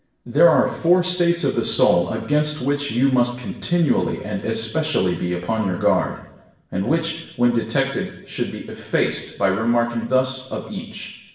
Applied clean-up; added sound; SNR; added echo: none; none; none; reverberation time 0.8 s.